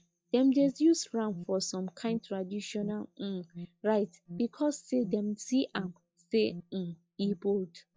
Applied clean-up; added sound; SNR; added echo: classical method log-MMSE.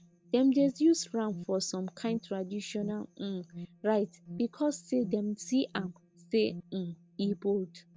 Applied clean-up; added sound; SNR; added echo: none; Alarm; 17 dB; none.